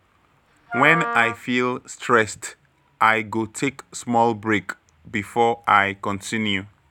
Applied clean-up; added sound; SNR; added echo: none; Wind instrument, woodwind instrument; 7 dB; none.